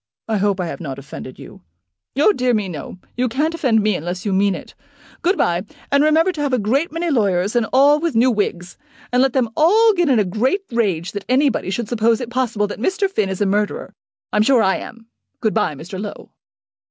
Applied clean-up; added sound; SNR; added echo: none; none; none; none.